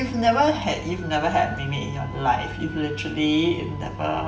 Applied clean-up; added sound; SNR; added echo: none; Wind instrument, woodwind instrument; 18 dB; reverberation time 0.6 s.